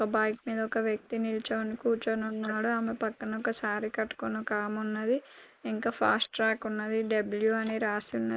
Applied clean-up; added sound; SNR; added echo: neural mask model Resemble Enhance denoiser.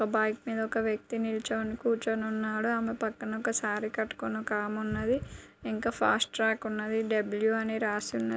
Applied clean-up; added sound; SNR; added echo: none; none; none; none.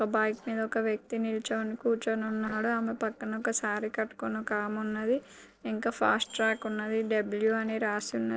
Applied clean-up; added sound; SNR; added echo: neural separator model SepFormer DNS4.